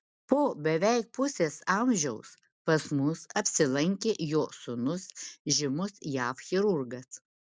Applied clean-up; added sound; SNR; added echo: none; none; none; none.